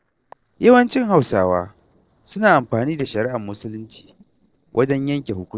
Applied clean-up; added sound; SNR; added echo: neural separator model SepFormer DNS4.